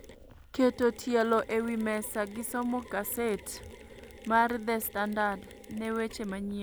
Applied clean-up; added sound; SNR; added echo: none; Mechanisms; 19 dB; none.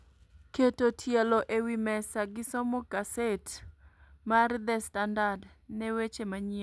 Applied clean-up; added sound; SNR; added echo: none; none; none; none.